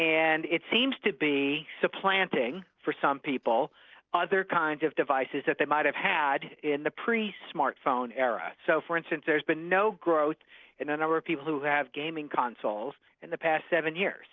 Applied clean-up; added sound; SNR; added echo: none; none; none; none.